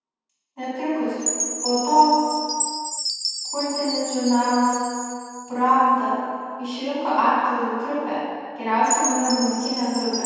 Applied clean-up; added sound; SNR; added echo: none; Chime; 7 dB; reverberation time 2.0 s.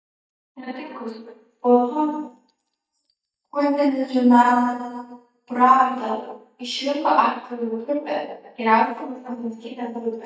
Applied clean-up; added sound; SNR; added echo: neural mask model DeepFilterNet 3.